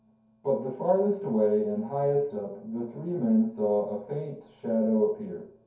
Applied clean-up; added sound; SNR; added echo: none; none; none; reverberation time 0.6 s.